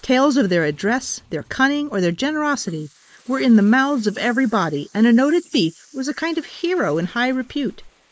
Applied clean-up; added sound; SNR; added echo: neural mask model Resemble Enhance denoiser.